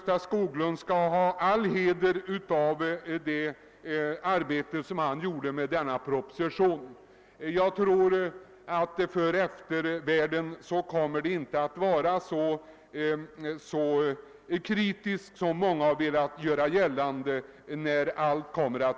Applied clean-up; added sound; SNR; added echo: none; none; none; none.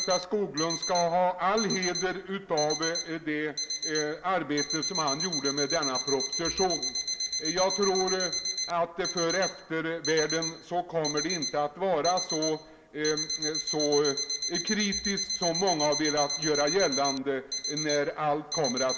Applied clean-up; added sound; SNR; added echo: none; Alarm; 4 dB; reverberation time 0.4 s.